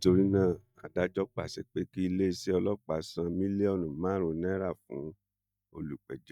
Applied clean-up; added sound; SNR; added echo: neural mask model DeepFilterNet 3.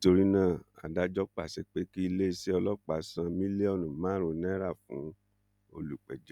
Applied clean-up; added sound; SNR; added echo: none; none; none; none.